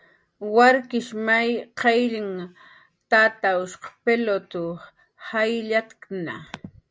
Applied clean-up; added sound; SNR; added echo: none; none; none; none.